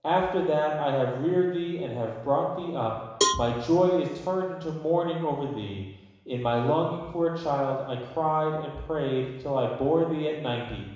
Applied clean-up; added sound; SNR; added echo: none; Cowbell; 5 dB; reverberation time 1.0 s.